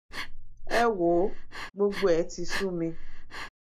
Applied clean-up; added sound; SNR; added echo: neural mask model Resemble Enhance denoiser.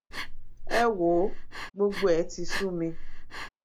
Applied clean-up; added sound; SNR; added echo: none; Breathing; 3 dB; none.